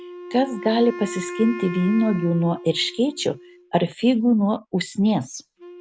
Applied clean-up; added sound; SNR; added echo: none; Wind instrument, woodwind instrument; 14 dB; none.